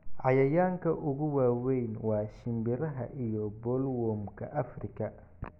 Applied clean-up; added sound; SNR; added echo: none; none; none; none.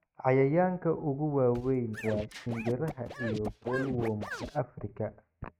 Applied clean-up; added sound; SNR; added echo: neural mask model RNNoise.